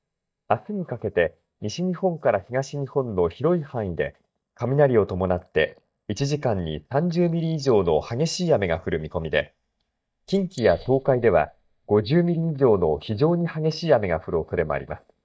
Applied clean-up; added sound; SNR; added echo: neural mask model DeepFilterNet 3.